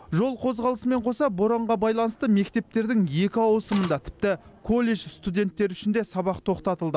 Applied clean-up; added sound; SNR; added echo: none; Printer; 11 dB; none.